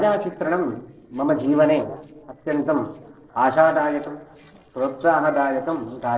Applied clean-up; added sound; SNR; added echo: neural separator model SepFormer DNS4.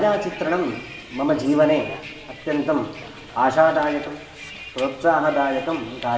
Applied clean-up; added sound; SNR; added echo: none; Bus; 17 dB; reverberation time 1.9 s.